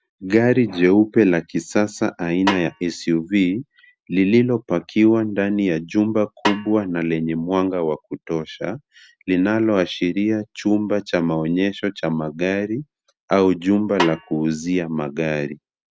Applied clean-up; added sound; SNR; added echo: none; Snare drum; 9 dB; none.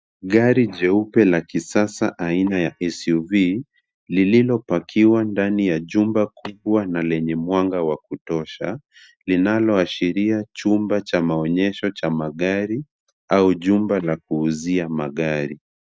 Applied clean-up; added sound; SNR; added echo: neural mask model DeepFilterNet 3.